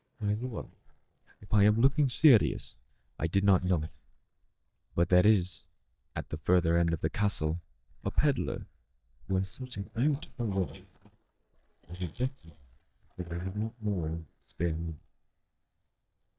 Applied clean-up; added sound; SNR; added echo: neural mask model DeepFilterNet 3.